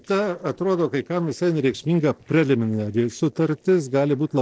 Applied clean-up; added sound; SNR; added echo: neural separator model SepFormer DNS4.